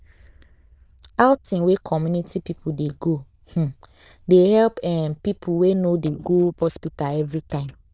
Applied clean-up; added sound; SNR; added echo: neural diffusion model UNIVERSE++.